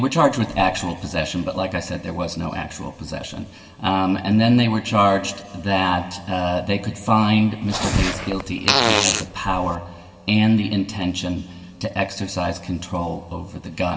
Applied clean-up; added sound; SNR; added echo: none; Fart; 0 dB; reverberation time 1.7 s.